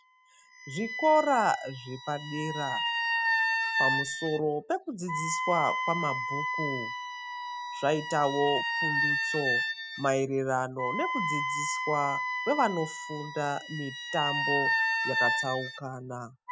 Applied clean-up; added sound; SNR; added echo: classical method spectral subtraction.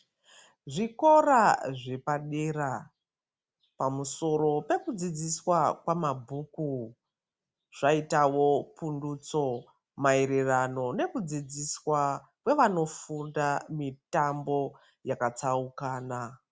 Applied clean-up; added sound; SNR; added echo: none; none; none; none.